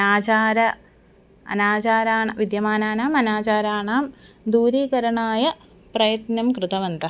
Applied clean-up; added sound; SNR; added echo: none; none; none; none.